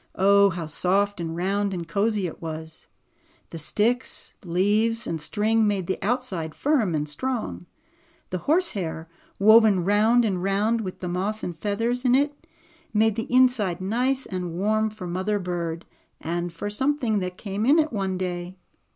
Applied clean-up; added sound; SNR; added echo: none; none; none; none.